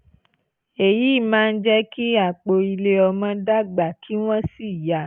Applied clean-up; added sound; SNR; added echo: none; none; none; none.